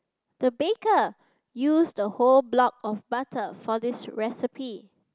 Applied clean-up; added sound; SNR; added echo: none; none; none; none.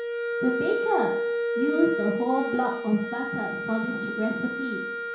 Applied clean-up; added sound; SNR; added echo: none; Wind instrument, woodwind instrument; 1 dB; reverberation time 0.6 s.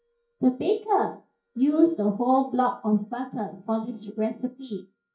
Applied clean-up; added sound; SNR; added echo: neural mask model DeepFilterNet 3.